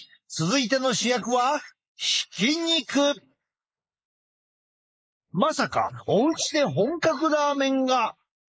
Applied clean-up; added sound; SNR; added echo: neural mask model Resemble Enhance denoiser.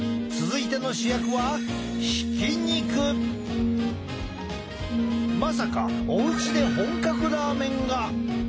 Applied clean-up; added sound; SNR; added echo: none; Brass instrument; -1 dB; none.